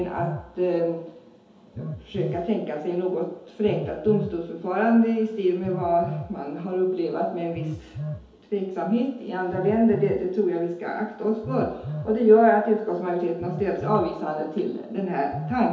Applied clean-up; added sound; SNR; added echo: none; Telephone; 13 dB; reverberation time 2.2 s.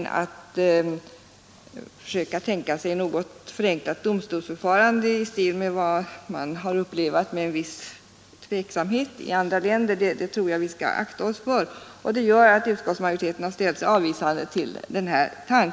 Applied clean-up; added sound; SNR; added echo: none; none; none; none.